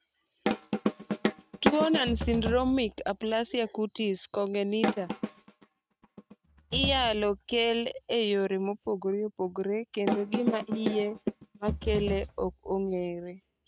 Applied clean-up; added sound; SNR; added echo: neural mask model RNNoise.